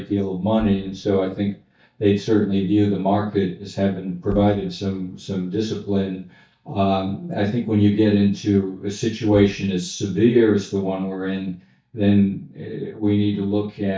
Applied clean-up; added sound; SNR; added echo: neural mask model DeepFilterNet 3.